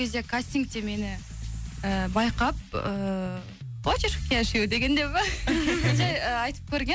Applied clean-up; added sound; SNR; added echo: none; none; none; none.